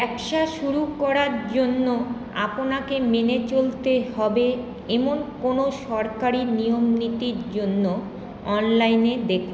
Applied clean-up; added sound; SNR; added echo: none; none; none; none.